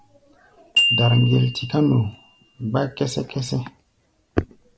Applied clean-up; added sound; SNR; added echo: none; Glockenspiel; 5 dB; none.